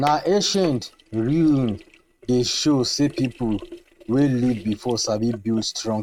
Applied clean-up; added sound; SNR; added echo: neural mask model RNNoise.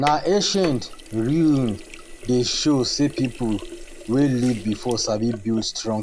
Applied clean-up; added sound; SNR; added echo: none; Sink (filling or washing); 14 dB; none.